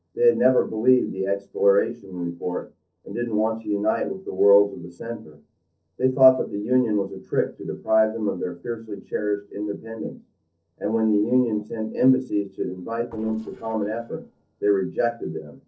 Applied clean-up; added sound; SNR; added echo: neural separator model SepFormer DNS4.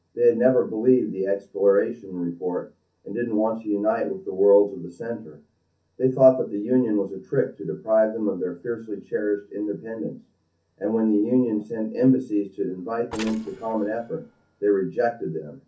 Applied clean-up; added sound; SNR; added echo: none; Mechanisms; 19 dB; reverberation time 0.3 s.